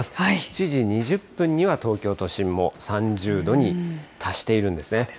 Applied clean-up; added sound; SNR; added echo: none; none; none; none.